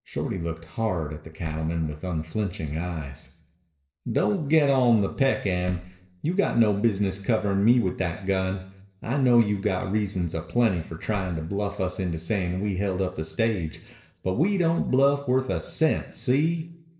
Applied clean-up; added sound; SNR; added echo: neural separator model SepFormer DNS4.